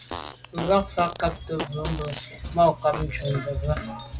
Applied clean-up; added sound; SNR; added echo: none; Fart + Wind chime; 11 dB; none.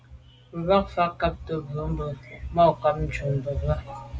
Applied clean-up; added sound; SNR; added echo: none; none; none; none.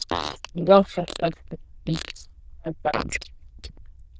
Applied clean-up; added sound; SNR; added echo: neural diffusion model UNIVERSE++.